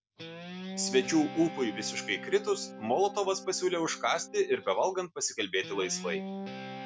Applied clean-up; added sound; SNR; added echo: none; Guitar; 12 dB; none.